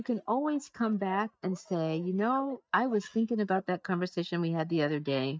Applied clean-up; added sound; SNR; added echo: neural mask model DeepFilterNet 3.